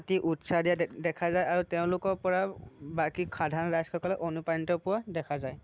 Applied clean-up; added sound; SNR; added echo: none; none; none; none.